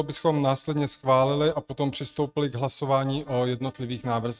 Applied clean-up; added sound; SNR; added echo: neural mask model RNNoise.